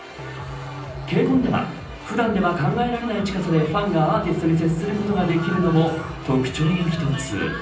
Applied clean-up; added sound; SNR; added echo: none; Musical instrument; 15 dB; reverberation time 0.6 s.